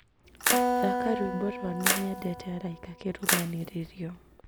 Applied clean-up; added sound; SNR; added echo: none; Splash, splatter + Acoustic guitar; -3 dB; none.